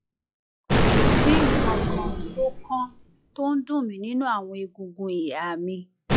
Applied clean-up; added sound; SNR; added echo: classical method log-MMSE.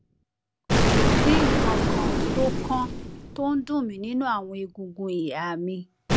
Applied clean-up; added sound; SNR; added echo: none; Explosion; -4 dB; none.